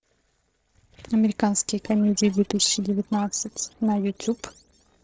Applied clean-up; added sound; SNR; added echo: neural separator model SepFormer DNS4.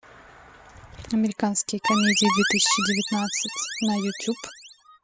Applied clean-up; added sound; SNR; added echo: classical method spectral subtraction.